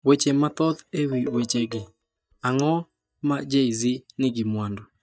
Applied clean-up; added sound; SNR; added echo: neural mask model DeepFilterNet 3.